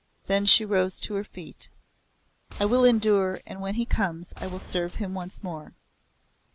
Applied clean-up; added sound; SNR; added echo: none; Gunshot, gunfire; 17 dB; none.